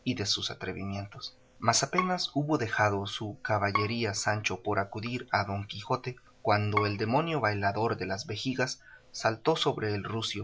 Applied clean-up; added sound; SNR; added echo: none; Bowed string instrument; 9 dB; none.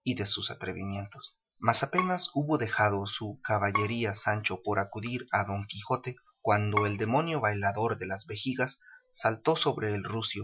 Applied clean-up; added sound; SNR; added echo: classical method Wiener filter.